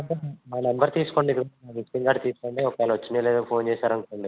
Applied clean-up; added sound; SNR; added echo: none; none; none; none.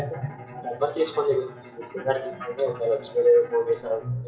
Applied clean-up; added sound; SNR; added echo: classical method WPE with log-MMSE.